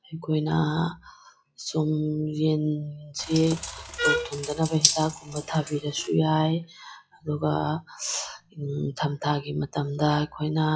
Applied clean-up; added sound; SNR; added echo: classical method log-MMSE.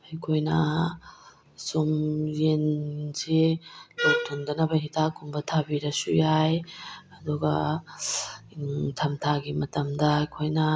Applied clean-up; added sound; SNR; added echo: none; none; none; none.